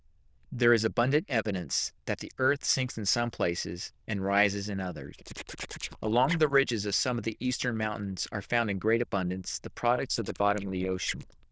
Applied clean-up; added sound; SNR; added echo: neural diffusion model UNIVERSE++.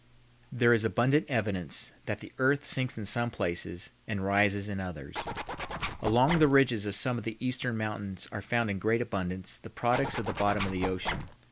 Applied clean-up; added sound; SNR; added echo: none; Zipper (clothing); 6 dB; none.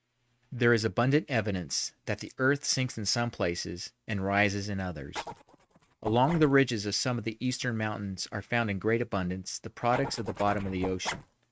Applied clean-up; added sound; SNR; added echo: neural mask model RNNoise.